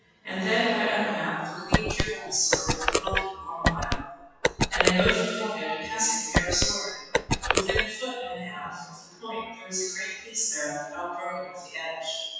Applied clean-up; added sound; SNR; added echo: classical method WPE with log-MMSE.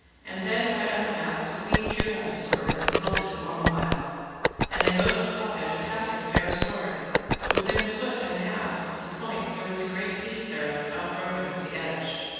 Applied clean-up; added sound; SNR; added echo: none; Telephone; -2 dB; reverberation time 2.1 s.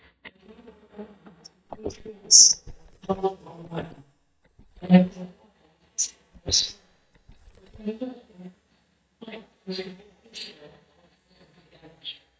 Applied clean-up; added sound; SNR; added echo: neural mask model DeepFilterNet 3.